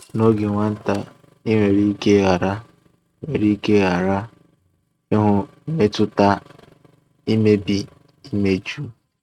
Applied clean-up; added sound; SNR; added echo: neural mask model RNNoise.